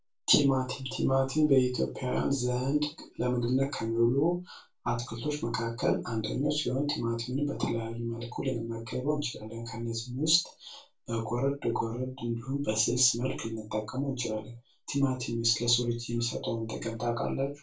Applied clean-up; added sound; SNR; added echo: none; none; none; reverberation time 0.2 s.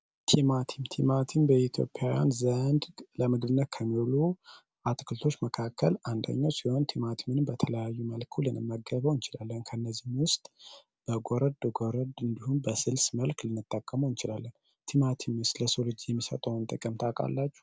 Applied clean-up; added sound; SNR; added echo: none; none; none; none.